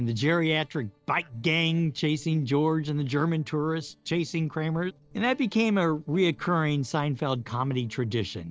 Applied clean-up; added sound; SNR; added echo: neural separator model SepFormer DNS4.